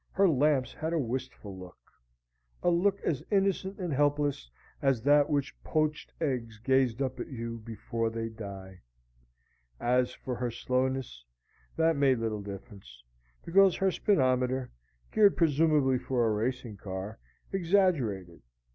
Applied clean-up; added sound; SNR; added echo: none; none; none; none.